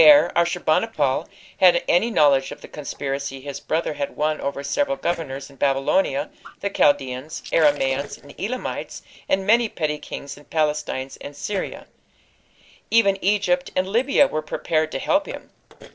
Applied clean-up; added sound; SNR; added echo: neural separator model SepFormer DNS4.